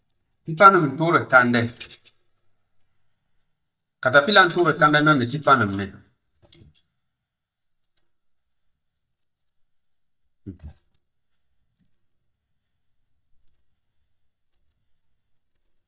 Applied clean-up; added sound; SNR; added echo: neural mask model DeepFilterNet 3.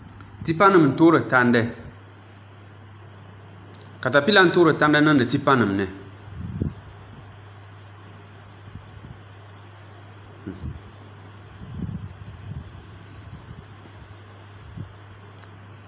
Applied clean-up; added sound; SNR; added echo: none; none; none; none.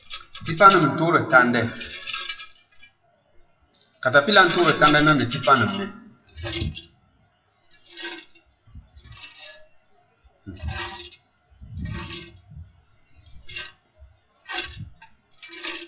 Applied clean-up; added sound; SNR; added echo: classical method WPE with log-MMSE.